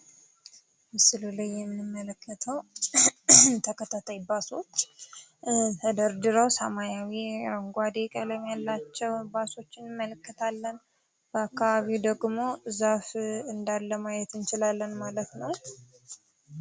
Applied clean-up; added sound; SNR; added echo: none; none; none; none.